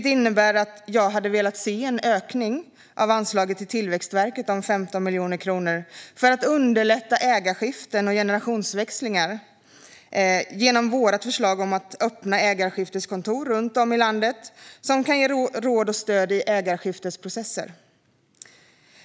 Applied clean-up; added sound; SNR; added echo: none; none; none; none.